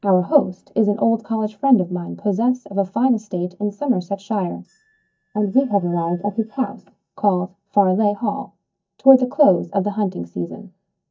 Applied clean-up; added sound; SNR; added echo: neural mask model DeepFilterNet 3.